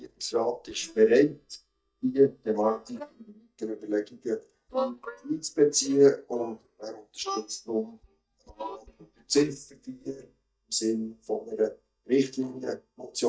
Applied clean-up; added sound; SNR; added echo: neural mask model DeepFilterNet 3.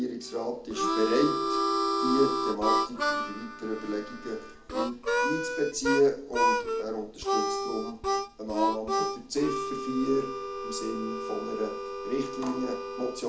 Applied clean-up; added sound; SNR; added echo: none; Harmonica; -1 dB; reverberation time 0.4 s.